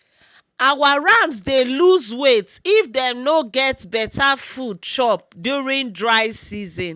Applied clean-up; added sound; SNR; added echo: none; none; none; none.